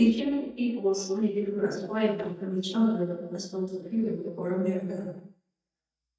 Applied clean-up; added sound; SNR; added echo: neural mask model DeepFilterNet 3.